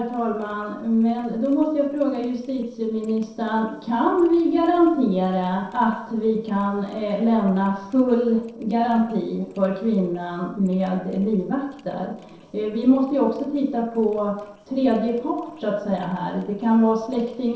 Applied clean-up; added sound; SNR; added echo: neural separator model SepFormer DNS4.